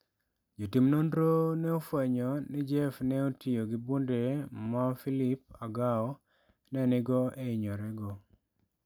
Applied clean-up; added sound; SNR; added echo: none; none; none; none.